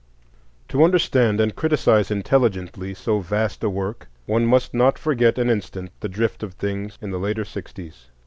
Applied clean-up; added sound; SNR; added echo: none; none; none; none.